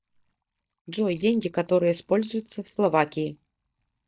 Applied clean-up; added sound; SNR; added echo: neural mask model DeepFilterNet 3.